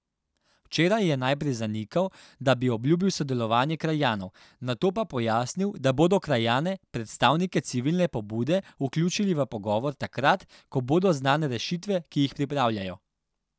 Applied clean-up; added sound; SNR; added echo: none; none; none; none.